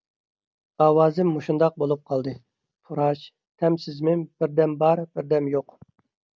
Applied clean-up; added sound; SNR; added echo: none; none; none; none.